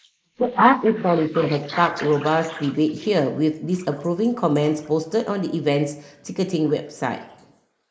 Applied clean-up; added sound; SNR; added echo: neural mask model Resemble Enhance denoiser.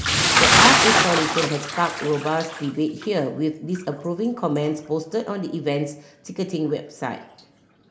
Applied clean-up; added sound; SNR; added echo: none; Bathtub (filling or washing) / Splash, splatter; -1 dB; none.